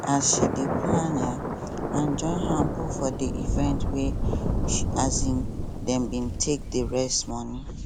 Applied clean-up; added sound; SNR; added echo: none; Thunder; -1 dB; none.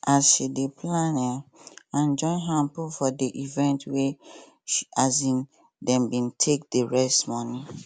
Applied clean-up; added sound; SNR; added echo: none; none; none; none.